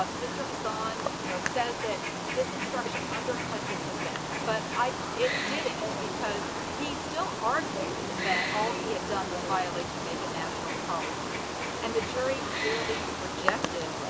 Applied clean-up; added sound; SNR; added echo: none; Wild animals; -2 dB; none.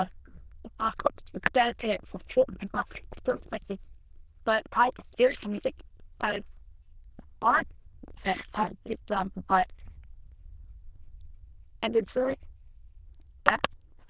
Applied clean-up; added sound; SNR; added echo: neural diffusion model UNIVERSE++.